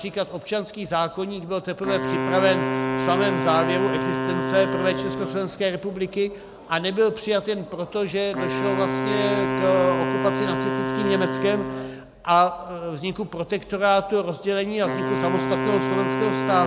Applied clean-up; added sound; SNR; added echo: none; Wind instrument, woodwind instrument; 3 dB; none.